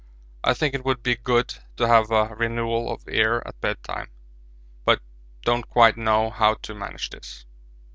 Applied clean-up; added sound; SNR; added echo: none; none; none; none.